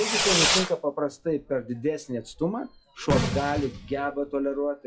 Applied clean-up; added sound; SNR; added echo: classical method log-MMSE.